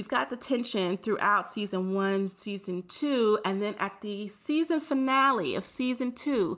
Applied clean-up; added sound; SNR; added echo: none; none; none; none.